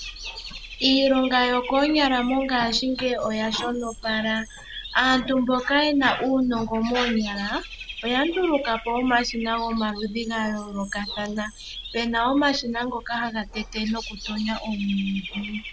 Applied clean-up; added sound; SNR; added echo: none; Bird / Dog; 14 dB; none.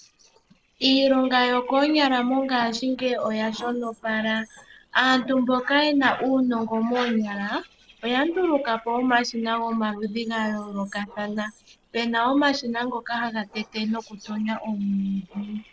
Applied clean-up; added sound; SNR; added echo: neural separator model SepFormer DNS4.